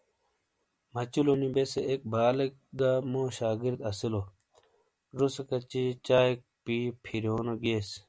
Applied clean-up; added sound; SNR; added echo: none; none; none; none.